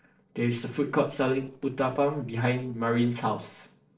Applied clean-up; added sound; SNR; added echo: neural separator model SepFormer DNS4.